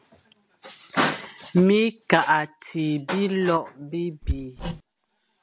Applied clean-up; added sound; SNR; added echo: none; Hammer; 8 dB; none.